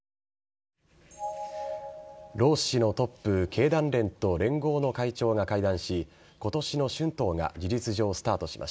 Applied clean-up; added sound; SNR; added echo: none; none; none; none.